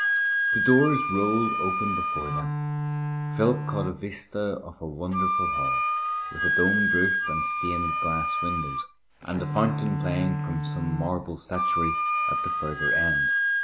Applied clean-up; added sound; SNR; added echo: none; Bowed string instrument + Wind instrument, woodwind instrument; -3 dB; none.